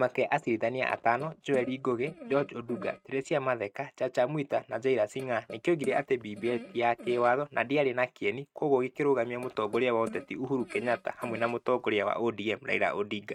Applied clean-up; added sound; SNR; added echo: neural mask model RNNoise.